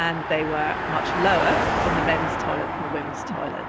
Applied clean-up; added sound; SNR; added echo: none; Car passing by; -1 dB; none.